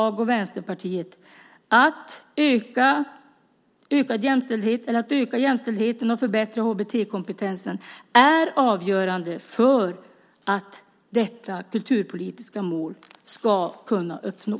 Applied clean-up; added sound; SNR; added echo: none; none; none; none.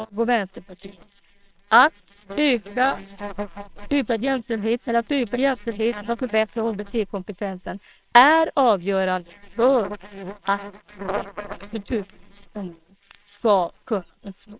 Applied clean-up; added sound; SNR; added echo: neural separator model SepFormer WHAMR!.